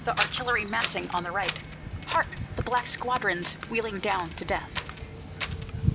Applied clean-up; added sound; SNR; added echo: none; Wind; 4 dB; none.